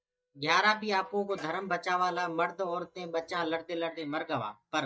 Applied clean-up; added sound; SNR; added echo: neural mask model DeepFilterNet 3.